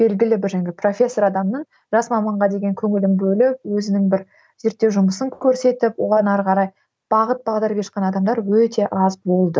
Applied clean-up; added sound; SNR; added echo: none; none; none; none.